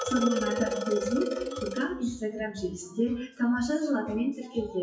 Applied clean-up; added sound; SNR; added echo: classical method WPE with log-MMSE.